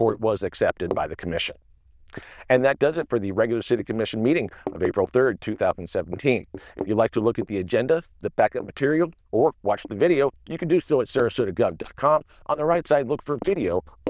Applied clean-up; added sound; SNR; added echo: neural diffusion model UNIVERSE++.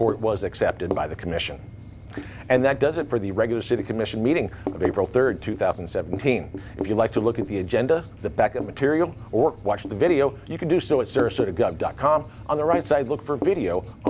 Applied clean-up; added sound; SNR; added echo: none; Writing; 8 dB; none.